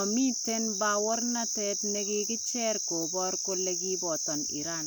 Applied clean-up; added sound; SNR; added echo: none; none; none; none.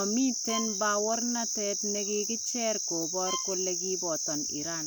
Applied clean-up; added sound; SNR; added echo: none; Bowed string instrument; 14 dB; none.